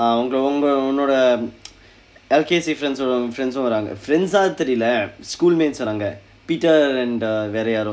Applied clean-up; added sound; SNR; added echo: none; none; none; none.